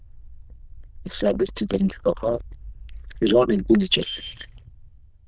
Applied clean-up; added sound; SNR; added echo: neural diffusion model UNIVERSE++.